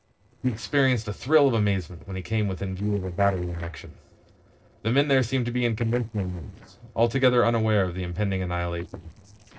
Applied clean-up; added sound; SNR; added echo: neural separator model SepFormer DNS4.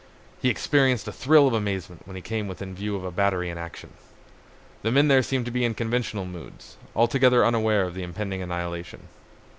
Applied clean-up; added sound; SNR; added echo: none; none; none; none.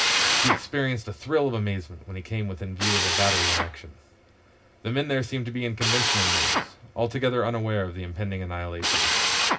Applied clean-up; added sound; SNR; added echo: none; Drill; -1 dB; reverberation time 0.4 s.